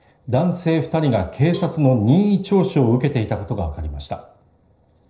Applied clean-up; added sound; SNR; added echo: neural separator model SepFormer DNS4.